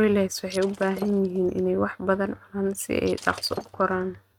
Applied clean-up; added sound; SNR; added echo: neural mask model RNNoise.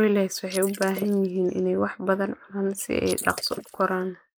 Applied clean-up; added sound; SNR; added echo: neural mask model Resemble Enhance denoiser.